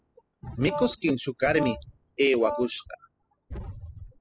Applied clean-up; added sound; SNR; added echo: classical method spectral subtraction.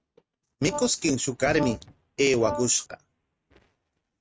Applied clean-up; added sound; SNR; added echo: neural mask model RNNoise.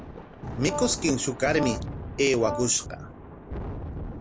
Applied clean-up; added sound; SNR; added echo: none; Brass instrument + Thunder; 7 dB; none.